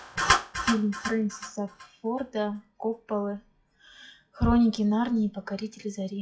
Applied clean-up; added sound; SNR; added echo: classical method WPE with log-MMSE.